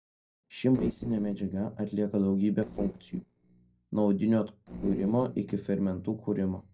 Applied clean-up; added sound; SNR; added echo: neural separator model SepFormer DNS4.